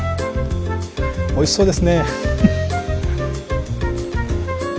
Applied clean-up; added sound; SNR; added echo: none; none; none; none.